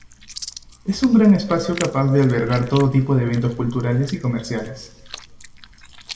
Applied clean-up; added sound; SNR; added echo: none; Chewing, mastication; 18 dB; reverberation time 0.6 s.